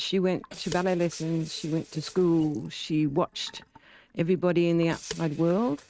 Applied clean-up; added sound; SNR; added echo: neural mask model RNNoise.